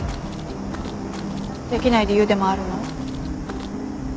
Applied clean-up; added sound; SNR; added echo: none; Walk, footsteps; 19 dB; none.